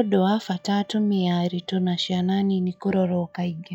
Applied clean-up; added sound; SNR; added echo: classical method log-MMSE.